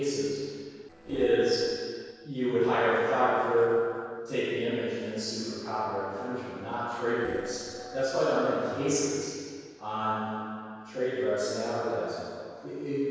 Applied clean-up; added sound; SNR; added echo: neural separator model SepFormer DNS4.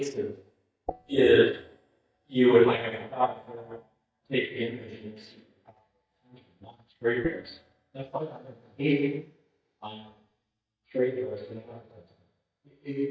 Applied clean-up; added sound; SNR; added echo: neural mask model DeepFilterNet 3.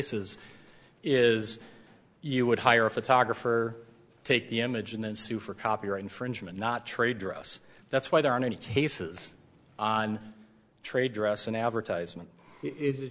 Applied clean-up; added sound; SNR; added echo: none; none; none; none.